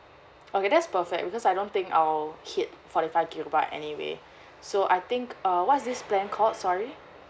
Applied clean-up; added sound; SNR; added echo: none; none; none; none.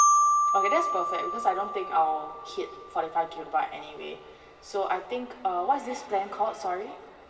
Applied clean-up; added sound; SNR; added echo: none; Marimba, xylophone; 0 dB; reverberation time 2.0 s.